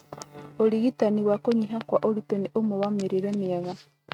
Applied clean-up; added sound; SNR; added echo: neural mask model RNNoise.